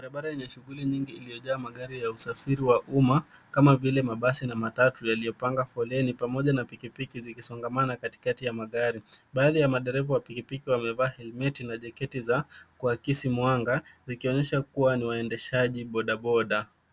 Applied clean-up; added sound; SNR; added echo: none; none; none; none.